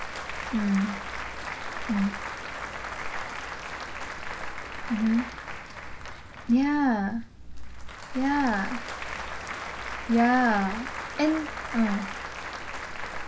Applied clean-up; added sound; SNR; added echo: none; Applause / Crowd; 6 dB; none.